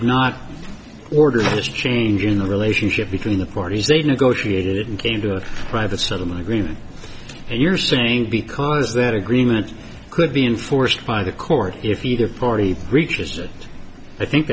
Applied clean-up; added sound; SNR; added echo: none; none; none; none.